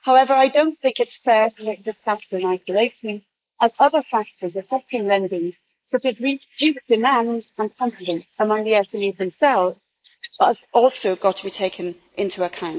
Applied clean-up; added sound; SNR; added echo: neural mask model Resemble Enhance denoiser.